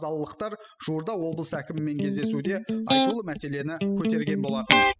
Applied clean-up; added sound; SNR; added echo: classical method spectral subtraction.